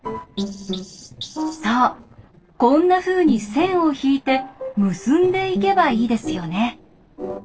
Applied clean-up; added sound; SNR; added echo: neural separator model SepFormer DNS4.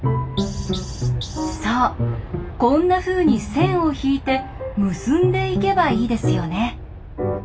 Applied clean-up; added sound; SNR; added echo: none; Aircraft; 12 dB; reverberation time 0.2 s.